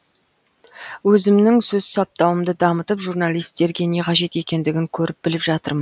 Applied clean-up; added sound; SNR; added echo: none; none; none; none.